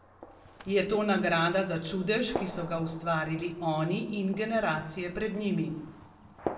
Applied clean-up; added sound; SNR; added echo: none; Gunshot, gunfire; 14 dB; reverberation time 0.6 s.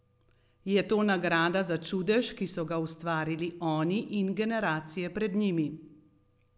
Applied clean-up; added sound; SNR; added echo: none; none; none; none.